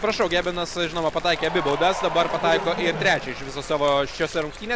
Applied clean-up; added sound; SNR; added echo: none; Fire; 16 dB; none.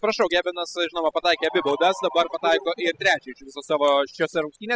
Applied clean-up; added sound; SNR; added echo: classical method spectral subtraction.